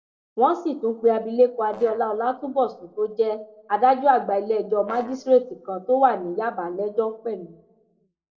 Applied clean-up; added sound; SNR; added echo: neural separator model SepFormer DNS4.